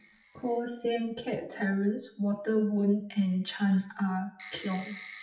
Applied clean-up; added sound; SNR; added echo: classical method WPE with log-MMSE.